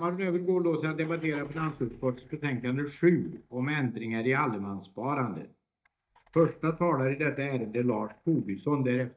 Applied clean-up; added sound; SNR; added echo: neural mask model DeepFilterNet 3.